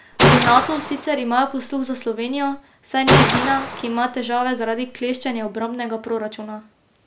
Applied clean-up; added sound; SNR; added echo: none; Gunshot, gunfire; -1 dB; none.